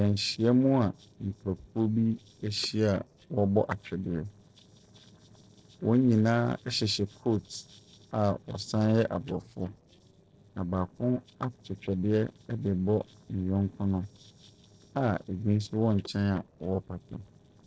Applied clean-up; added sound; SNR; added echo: neural separator model SepFormer DNS4.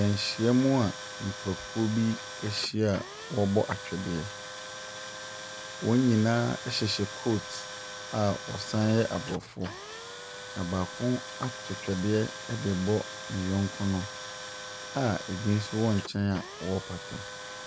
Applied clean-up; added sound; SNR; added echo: none; Tools; 11 dB; none.